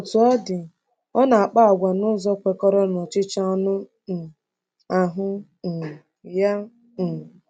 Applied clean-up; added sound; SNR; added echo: none; none; none; none.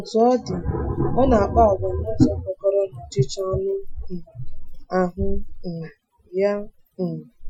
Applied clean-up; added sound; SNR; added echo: classical method Wiener filter.